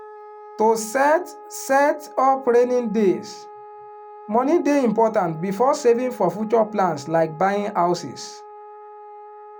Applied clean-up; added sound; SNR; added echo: none; Wind instrument, woodwind instrument; 19 dB; none.